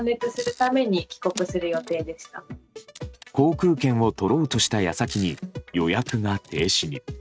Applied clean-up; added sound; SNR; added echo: neural mask model RNNoise.